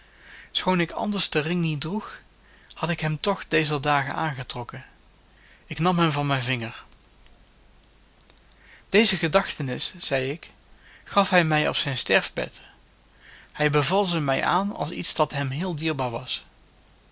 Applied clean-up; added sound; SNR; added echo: none; none; none; none.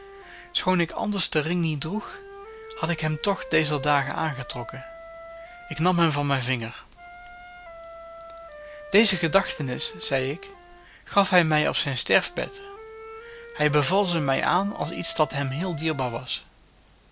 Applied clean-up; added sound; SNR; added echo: none; Wind instrument, woodwind instrument; 16 dB; none.